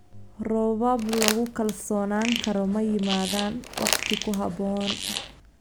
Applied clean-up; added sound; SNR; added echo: none; Crumpling, crinkling + Fart; 5 dB; none.